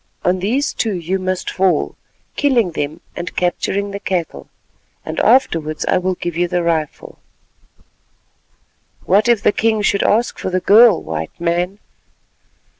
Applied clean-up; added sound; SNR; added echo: none; none; none; none.